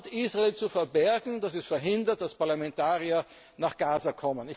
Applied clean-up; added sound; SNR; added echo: none; none; none; none.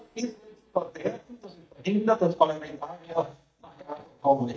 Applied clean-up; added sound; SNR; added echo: neural mask model DeepFilterNet 3.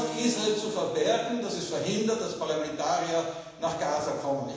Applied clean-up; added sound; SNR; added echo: none; Keyboard (musical); 15 dB; reverberation time 1.1 s.